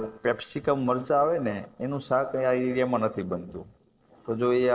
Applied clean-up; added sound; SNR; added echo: neural separator model SepFormer DNS4.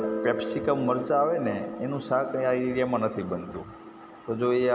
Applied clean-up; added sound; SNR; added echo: none; Guitar; 10 dB; none.